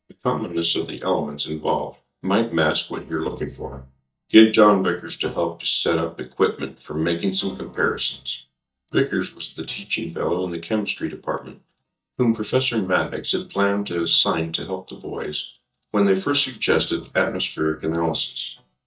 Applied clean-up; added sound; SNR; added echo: neural mask model DeepFilterNet 3.